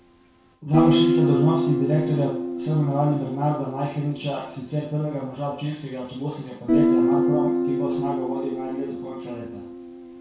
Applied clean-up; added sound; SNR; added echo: none; Guitar; -1 dB; reverberation time 0.6 s.